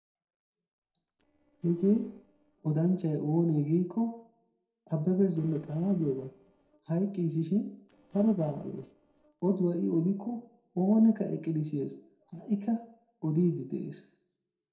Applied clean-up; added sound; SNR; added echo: neural separator model SepFormer DNS4.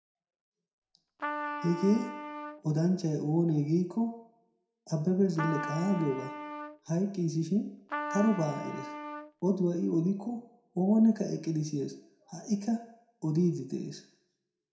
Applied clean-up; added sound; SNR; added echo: none; Trumpet; 8 dB; reverberation time 0.6 s.